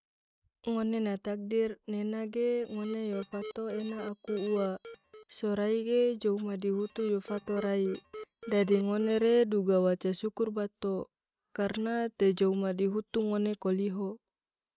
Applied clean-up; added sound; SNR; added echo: neural mask model RNNoise.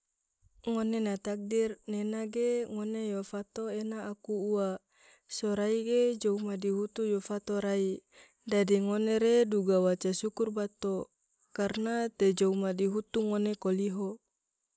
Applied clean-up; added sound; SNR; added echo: none; none; none; none.